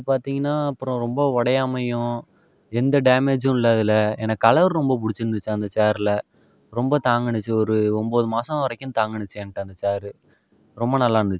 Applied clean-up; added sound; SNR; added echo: none; none; none; none.